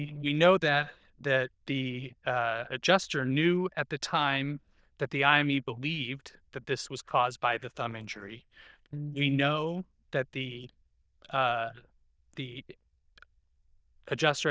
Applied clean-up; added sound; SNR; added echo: neural diffusion model UNIVERSE++.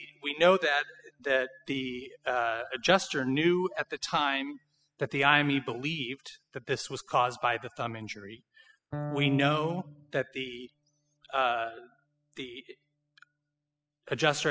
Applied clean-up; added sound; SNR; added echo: classical method spectral subtraction.